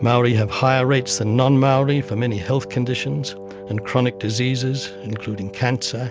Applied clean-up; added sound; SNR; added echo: none; Wind instrument, woodwind instrument; 15 dB; none.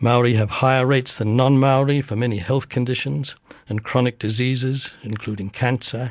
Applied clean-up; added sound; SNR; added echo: none; none; none; none.